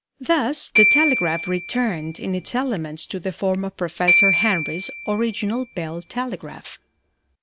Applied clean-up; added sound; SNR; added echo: none; Glockenspiel; 1 dB; none.